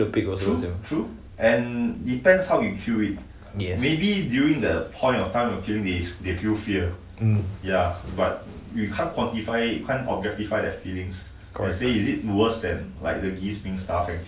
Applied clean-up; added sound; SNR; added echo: none; none; none; none.